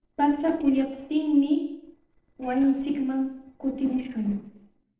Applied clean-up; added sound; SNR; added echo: neural separator model SepFormer DNS4.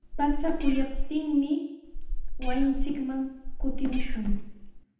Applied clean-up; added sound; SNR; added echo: none; Meow; -2 dB; reverberation time 0.8 s.